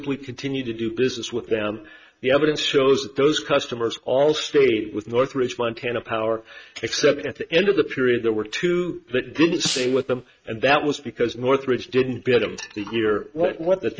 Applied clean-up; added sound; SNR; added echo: neural mask model RNNoise.